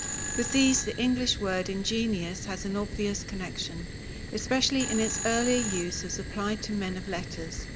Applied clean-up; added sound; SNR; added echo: none; Fire + Telephone; 6 dB; none.